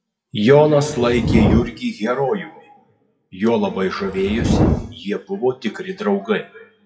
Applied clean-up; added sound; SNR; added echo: classical method WPE with log-MMSE.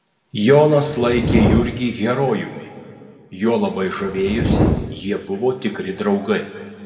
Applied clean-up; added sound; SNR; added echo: none; Fire; 3 dB; reverberation time 2.0 s.